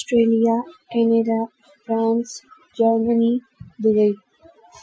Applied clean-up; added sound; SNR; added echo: classical method Wiener filter.